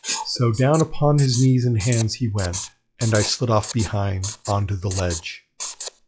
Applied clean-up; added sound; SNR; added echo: classical method log-MMSE.